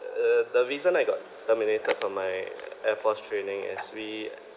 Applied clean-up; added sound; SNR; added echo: none; none; none; none.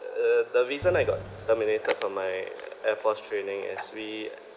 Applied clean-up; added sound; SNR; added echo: none; Drum; 14 dB; none.